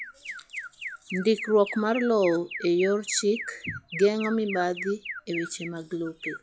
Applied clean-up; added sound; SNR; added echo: classical method log-MMSE.